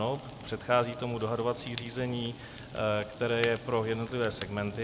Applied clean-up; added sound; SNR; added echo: none; Fire; 10 dB; none.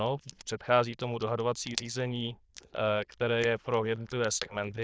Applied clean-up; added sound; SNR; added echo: neural diffusion model UNIVERSE++.